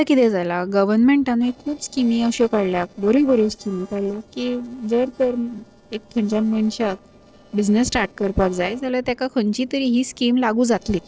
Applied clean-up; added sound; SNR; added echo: neural separator model SepFormer DNS4.